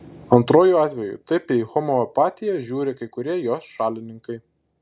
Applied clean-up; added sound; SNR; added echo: none; none; none; none.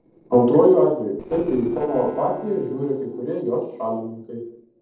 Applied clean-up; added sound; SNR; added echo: neural separator model SepFormer DNS4.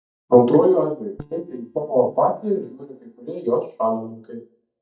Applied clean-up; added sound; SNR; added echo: neural mask model DeepFilterNet 3.